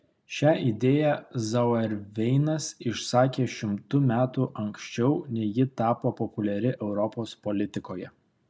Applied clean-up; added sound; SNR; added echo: none; none; none; none.